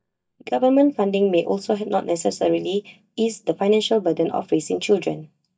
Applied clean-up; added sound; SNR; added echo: neural mask model DeepFilterNet 3.